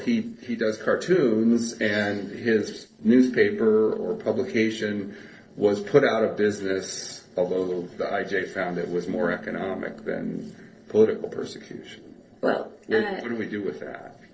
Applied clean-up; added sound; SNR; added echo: neural separator model SepFormer DNS4.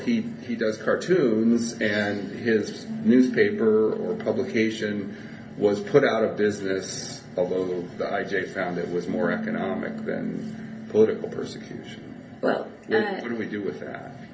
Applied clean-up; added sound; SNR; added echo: none; Bass guitar; 14 dB; reverberation time 0.3 s.